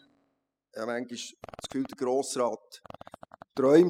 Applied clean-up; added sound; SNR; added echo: classical method spectral subtraction.